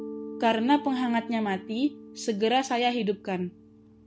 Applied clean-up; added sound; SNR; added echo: none; Mallet percussion; 15 dB; none.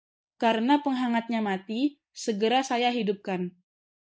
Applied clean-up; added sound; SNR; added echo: neural mask model Resemble Enhance denoiser.